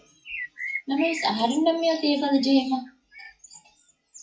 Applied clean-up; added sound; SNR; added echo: classical method WPE with log-MMSE.